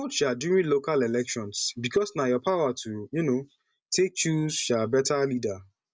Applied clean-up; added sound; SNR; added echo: none; none; none; none.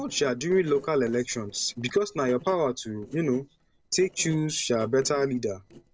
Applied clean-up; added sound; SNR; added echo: neural separator model SepFormer DNS4.